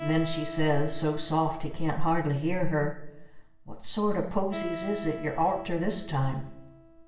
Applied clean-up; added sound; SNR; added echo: none; Acoustic guitar; 14 dB; reverberation time 0.8 s.